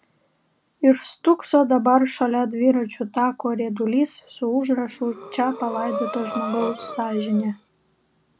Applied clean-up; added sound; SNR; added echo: none; Breathing; 10 dB; none.